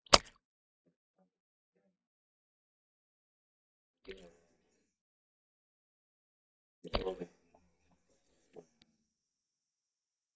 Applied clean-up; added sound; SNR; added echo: neural mask model DeepFilterNet 3.